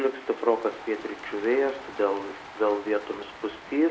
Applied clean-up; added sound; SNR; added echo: none; Cheering; 16 dB; reverberation time 0.5 s.